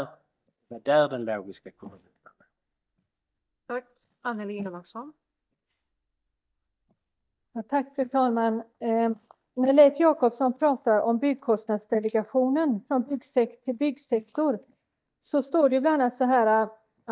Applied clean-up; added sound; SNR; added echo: neural mask model DeepFilterNet 3.